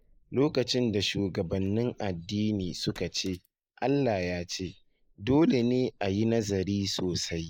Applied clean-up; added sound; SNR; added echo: neural mask model Resemble Enhance denoiser.